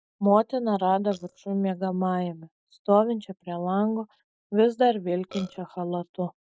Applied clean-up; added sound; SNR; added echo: neural mask model DeepFilterNet 3.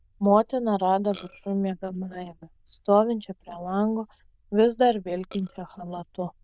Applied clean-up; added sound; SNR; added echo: neural diffusion model UNIVERSE++.